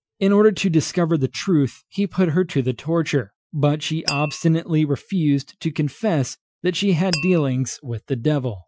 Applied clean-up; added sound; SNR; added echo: classical method Wiener filter.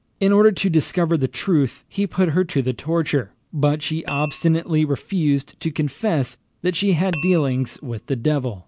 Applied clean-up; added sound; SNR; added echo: none; Glass; 12 dB; none.